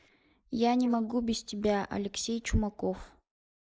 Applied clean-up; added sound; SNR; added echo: neural mask model Resemble Enhance denoiser.